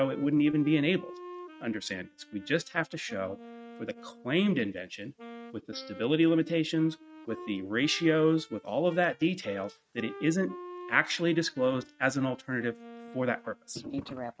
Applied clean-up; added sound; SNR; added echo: neural mask model RNNoise.